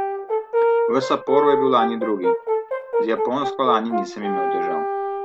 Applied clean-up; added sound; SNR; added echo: none; Brass instrument; -2 dB; none.